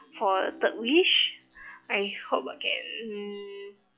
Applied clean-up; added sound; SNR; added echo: classical method log-MMSE.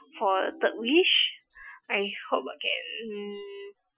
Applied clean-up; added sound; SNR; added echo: classical method Wiener filter.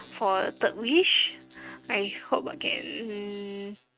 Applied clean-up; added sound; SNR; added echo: neural mask model RNNoise.